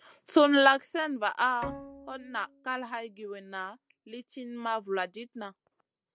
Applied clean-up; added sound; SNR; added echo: none; Bowed string instrument; 17 dB; none.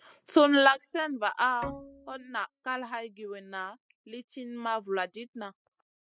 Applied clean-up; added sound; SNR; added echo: classical method spectral subtraction.